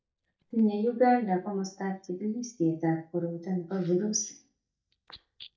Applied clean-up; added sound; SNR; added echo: neural mask model DeepFilterNet 3.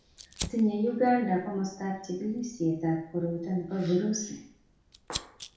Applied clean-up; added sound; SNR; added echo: none; Fire; 16 dB; reverberation time 0.6 s.